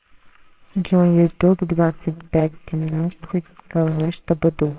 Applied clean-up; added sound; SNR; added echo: neural separator model SepFormer WHAMR!.